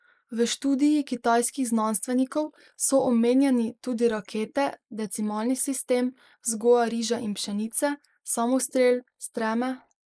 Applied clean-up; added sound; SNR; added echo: neural mask model Resemble Enhance denoiser.